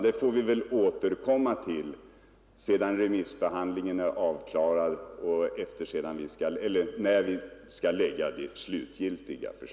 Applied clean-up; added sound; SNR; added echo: none; none; none; none.